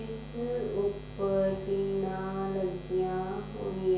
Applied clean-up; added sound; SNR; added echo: none; Buzz; 12 dB; reverberation time 0.6 s.